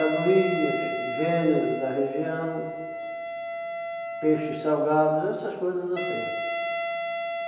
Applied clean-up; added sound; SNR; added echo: none; Wind instrument, woodwind instrument; 5 dB; reverberation time 1.0 s.